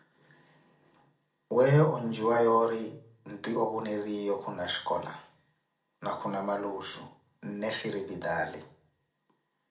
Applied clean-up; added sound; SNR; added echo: none; none; none; reverberation time 0.4 s.